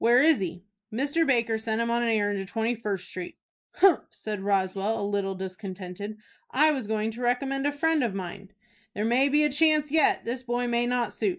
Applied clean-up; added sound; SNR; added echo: neural mask model Resemble Enhance denoiser.